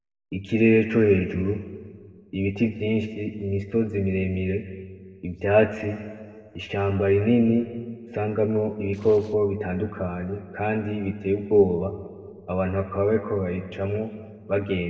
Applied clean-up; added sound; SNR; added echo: neural separator model SepFormer DNS4.